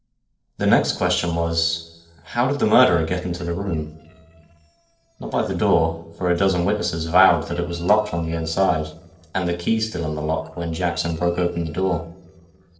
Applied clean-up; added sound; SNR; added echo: neural separator model SepFormer DNS4.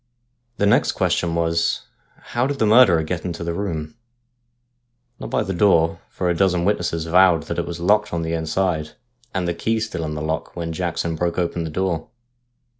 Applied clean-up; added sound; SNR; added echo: none; none; none; none.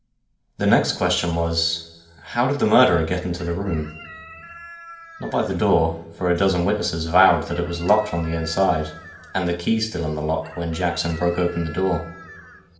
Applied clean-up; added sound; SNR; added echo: none; Chicken, rooster; 19 dB; reverberation time 0.8 s.